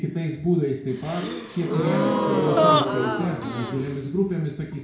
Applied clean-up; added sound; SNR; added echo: none; Gasp; -3 dB; reverberation time 0.5 s.